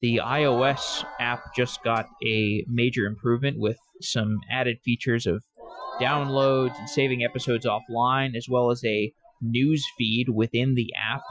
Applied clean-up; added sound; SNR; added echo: classical method Wiener filter.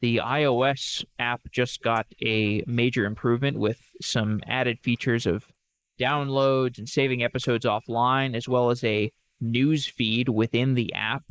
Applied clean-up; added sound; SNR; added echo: neural mask model Resemble Enhance denoiser.